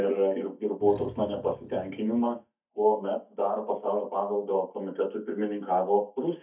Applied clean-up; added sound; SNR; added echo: neural mask model DeepFilterNet 3.